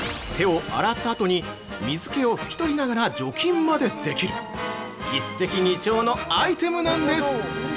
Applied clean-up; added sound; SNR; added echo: none; none; none; none.